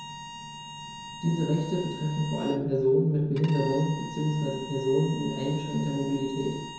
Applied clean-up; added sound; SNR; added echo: none; Bowed string instrument; 13 dB; reverberation time 0.9 s.